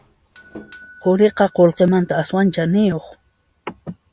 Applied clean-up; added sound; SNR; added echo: none; Doorbell; 19 dB; none.